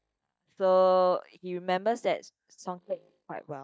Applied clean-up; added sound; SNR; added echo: neural mask model DeepFilterNet 3.